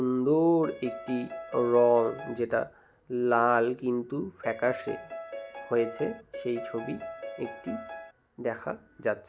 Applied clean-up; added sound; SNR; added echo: none; Piano; 11 dB; none.